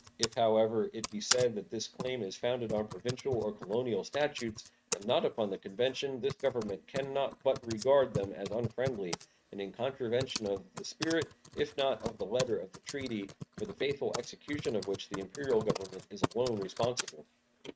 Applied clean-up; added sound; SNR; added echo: neural mask model RNNoise.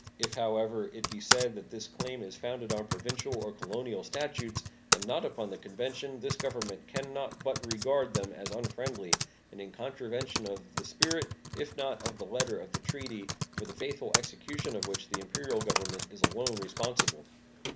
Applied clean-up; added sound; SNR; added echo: none; Typing; 0 dB; none.